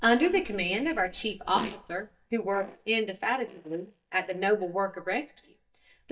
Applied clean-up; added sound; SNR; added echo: neural mask model DeepFilterNet 3.